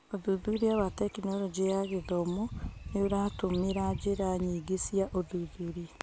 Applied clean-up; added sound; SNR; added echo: none; none; none; none.